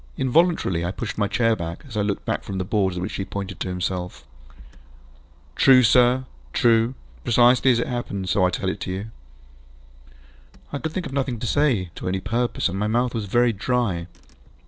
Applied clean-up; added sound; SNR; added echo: none; Engine / Car; 19 dB; none.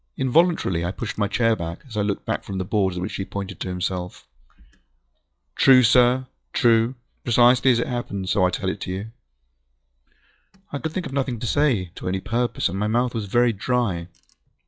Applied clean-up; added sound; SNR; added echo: classical method log-MMSE.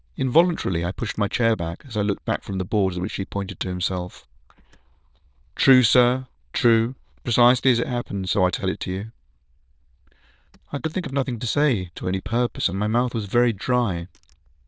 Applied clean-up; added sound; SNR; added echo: neural diffusion model UNIVERSE++.